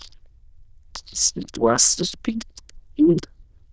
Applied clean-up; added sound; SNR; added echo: neural diffusion model UNIVERSE++.